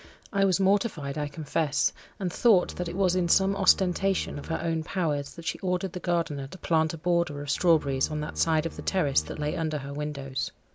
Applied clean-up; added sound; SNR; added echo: none; Bowed string instrument; 15 dB; none.